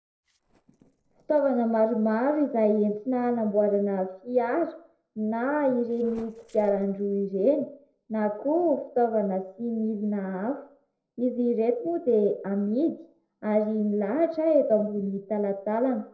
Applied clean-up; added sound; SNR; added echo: neural separator model SepFormer DNS4.